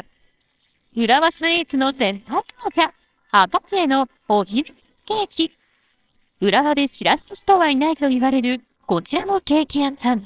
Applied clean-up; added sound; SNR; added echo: neural separator model SepFormer WHAMR!.